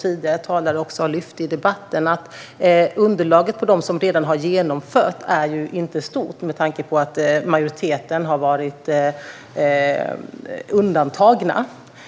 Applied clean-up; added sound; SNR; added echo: none; none; none; none.